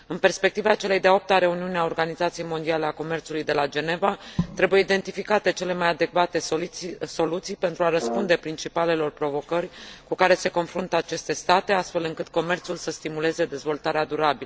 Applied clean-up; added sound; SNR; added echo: none; Brass instrument; 9 dB; none.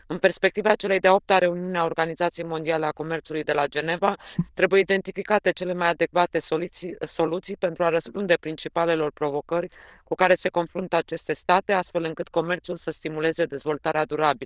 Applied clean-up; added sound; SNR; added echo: neural diffusion model UNIVERSE++.